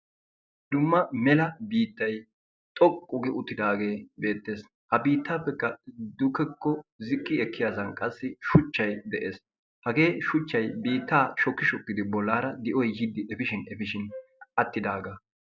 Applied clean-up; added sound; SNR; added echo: none; Wind instrument, woodwind instrument; 19 dB; none.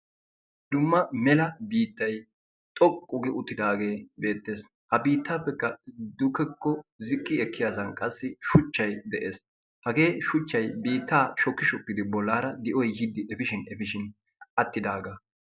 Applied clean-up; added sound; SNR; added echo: none; none; none; none.